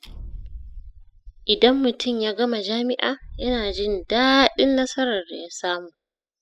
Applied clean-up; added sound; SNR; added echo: classical method spectral subtraction.